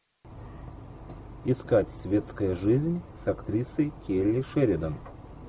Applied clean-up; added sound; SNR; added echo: none; none; none; none.